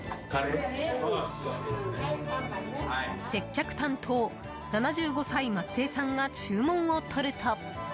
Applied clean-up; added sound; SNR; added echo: none; none; none; none.